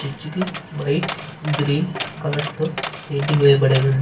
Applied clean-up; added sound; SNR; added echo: none; Coin (dropping); 9 dB; reverberation time 0.2 s.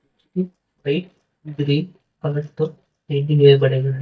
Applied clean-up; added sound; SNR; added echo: neural mask model DeepFilterNet 3.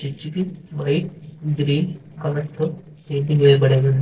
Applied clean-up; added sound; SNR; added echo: neural separator model SepFormer DNS4.